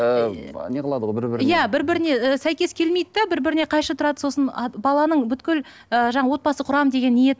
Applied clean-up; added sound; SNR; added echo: none; none; none; none.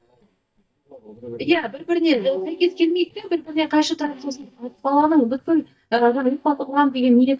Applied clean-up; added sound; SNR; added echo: neural mask model DeepFilterNet 3.